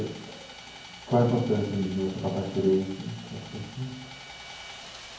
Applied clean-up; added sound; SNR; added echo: none; Sawing; 15 dB; reverberation time 0.9 s.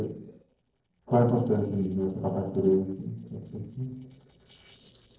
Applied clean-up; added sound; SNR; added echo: neural separator model SepFormer DNS4.